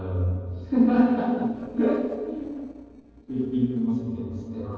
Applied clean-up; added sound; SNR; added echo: neural separator model SepFormer DNS4.